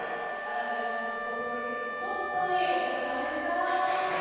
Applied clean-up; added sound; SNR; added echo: none; Wind instrument, woodwind instrument; 4 dB; reverberation time 2.2 s.